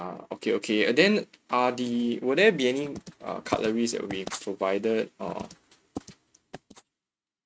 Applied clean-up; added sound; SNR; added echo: neural mask model RNNoise.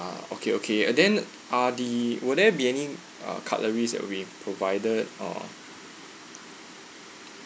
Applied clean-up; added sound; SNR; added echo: none; none; none; none.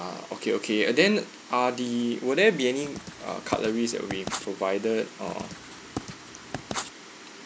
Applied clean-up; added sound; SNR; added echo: none; Writing; 11 dB; none.